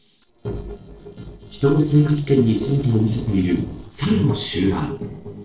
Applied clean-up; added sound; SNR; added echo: neural separator model SepFormer DNS4.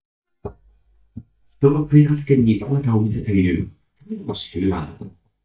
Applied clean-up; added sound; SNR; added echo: neural mask model DeepFilterNet 3.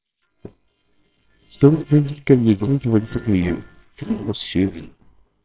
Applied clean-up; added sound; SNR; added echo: neural separator model SepFormer WHAMR!.